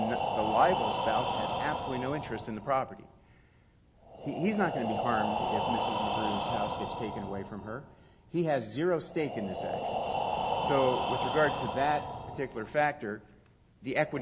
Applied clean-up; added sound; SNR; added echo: none; Breathing; 2 dB; none.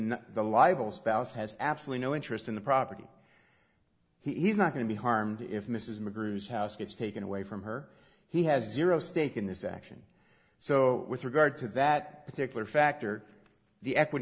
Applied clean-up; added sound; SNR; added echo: none; none; none; none.